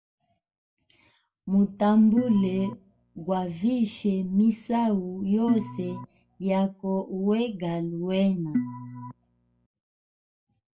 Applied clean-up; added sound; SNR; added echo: none; Organ; 6 dB; reverberation time 0.1 s.